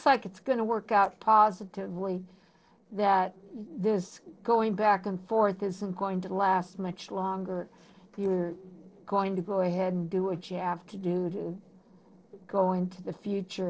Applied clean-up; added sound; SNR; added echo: neural separator model SepFormer DNS4.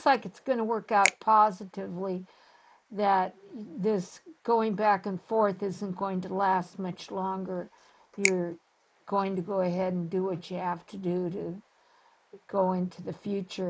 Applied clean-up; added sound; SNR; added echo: neural mask model Resemble Enhance denoiser.